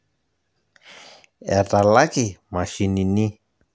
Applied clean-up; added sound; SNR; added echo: none; none; none; none.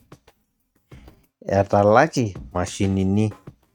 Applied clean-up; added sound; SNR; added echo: neural mask model RNNoise.